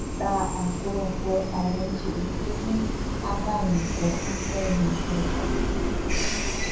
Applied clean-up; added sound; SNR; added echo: none; Train; -2 dB; reverberation time 0.5 s.